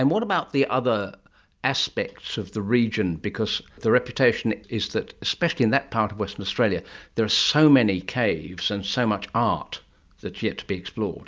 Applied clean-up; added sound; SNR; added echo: none; none; none; none.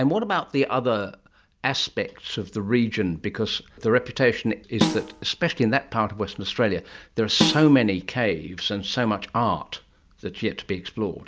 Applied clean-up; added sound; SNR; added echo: none; Snare drum; 3 dB; none.